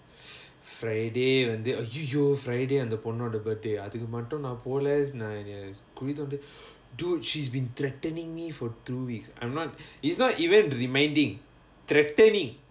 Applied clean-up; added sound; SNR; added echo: none; none; none; none.